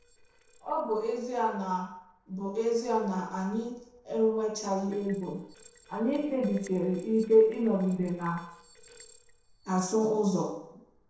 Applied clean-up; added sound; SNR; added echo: neural separator model SepFormer DNS4.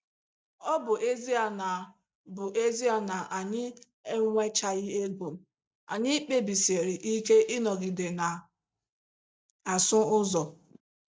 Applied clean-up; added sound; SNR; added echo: none; none; none; none.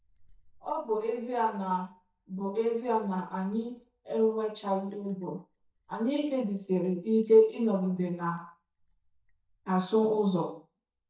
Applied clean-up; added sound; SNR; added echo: neural mask model DeepFilterNet 3.